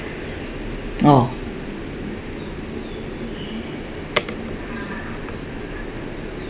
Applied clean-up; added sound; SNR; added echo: none; none; none; none.